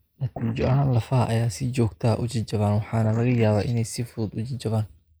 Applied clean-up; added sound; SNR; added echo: neural mask model Resemble Enhance denoiser.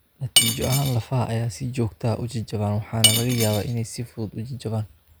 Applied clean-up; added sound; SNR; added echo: none; Cutlery, silverware / Dishes, pots, and pans; -3 dB; none.